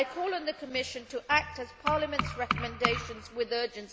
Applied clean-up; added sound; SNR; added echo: none; none; none; none.